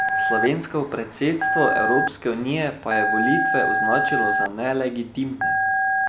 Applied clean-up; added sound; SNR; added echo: none; Telephone; -2 dB; none.